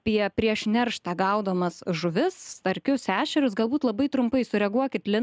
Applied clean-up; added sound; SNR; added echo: none; none; none; none.